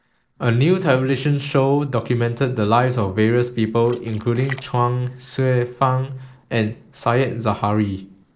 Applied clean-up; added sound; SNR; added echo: neural separator model SepFormer DNS4.